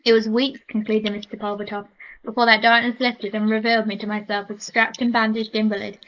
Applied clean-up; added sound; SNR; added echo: neural mask model Resemble Enhance denoiser.